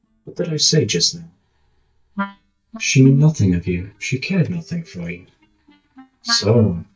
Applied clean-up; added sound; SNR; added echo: neural mask model DeepFilterNet 3.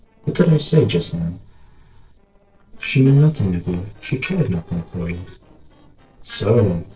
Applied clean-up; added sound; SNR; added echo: neural separator model SepFormer DNS4.